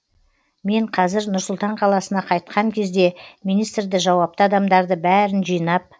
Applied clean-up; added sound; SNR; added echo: none; none; none; none.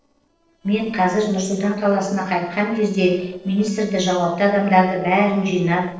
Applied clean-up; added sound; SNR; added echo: neural separator model SepFormer DNS4.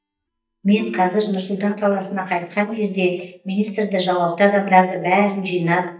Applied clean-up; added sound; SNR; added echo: neural mask model DeepFilterNet 3.